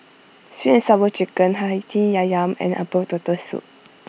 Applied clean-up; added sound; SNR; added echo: none; none; none; none.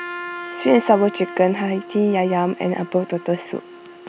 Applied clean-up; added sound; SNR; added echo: none; Trumpet; 14 dB; none.